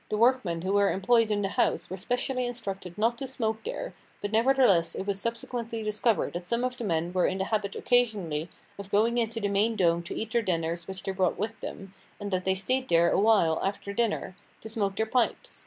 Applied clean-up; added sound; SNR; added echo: none; none; none; none.